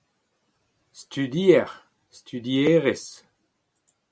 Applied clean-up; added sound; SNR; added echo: none; none; none; none.